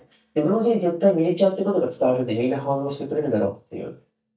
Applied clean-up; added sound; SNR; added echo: neural mask model DeepFilterNet 3.